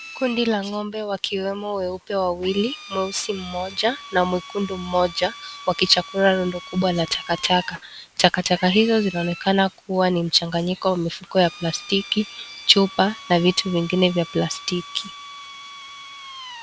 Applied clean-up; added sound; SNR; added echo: none; Drill; 17 dB; none.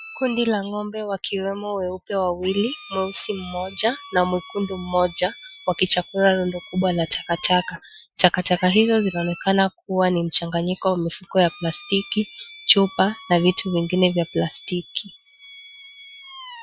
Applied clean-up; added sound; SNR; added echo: classical method Wiener filter.